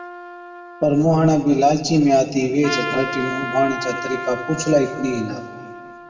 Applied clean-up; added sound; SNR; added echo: none; Trumpet; 11 dB; reverberation time 1.5 s.